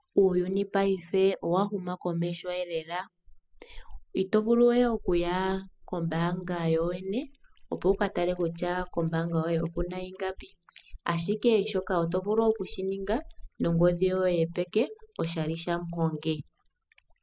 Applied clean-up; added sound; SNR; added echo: classical method spectral subtraction.